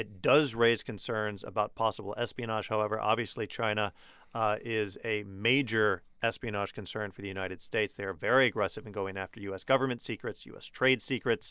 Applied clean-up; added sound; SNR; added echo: none; none; none; none.